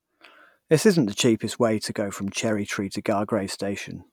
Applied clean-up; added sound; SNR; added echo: none; none; none; none.